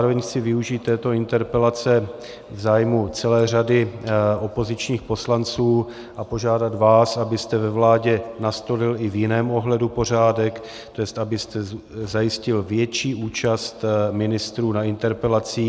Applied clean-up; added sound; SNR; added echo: none; none; none; none.